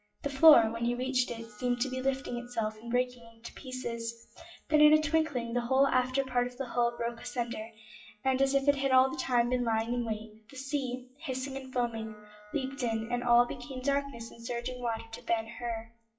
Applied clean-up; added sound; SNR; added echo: classical method WPE with log-MMSE.